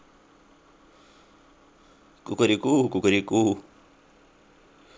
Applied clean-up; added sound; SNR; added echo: none; none; none; none.